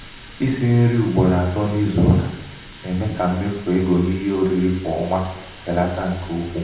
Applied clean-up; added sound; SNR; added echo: none; Water tap, faucet; 20 dB; reverberation time 0.8 s.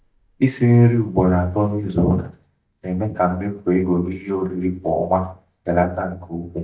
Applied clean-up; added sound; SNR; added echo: neural mask model DeepFilterNet 3.